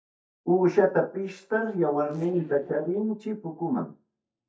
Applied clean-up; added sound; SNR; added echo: neural mask model DeepFilterNet 3.